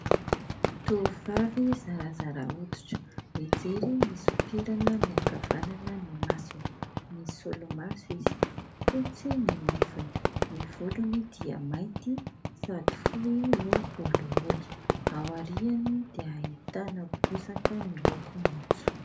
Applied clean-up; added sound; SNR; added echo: none; Fireworks; -2 dB; reverberation time 0.3 s.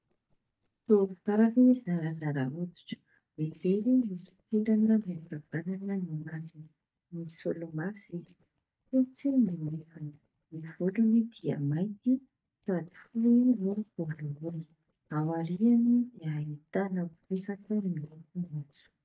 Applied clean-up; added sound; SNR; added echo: neural mask model DeepFilterNet 3.